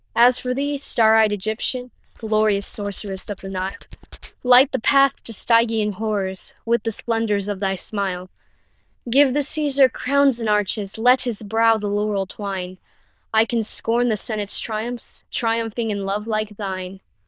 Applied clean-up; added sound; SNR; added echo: neural diffusion model UNIVERSE++.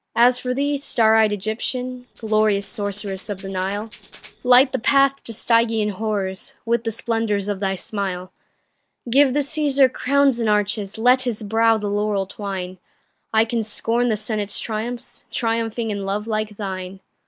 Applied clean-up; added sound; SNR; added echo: neural separator model SepFormer DNS4.